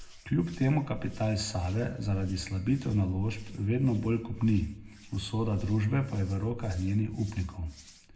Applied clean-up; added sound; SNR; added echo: none; Hands; 16 dB; reverberation time 0.3 s.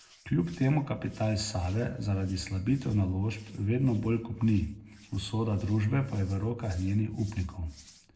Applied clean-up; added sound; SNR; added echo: neural separator model SepFormer DNS4.